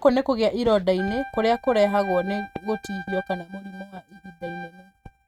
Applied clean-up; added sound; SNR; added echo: neural mask model RNNoise.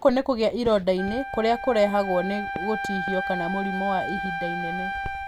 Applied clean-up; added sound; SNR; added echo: none; Wind instrument, woodwind instrument; 7 dB; none.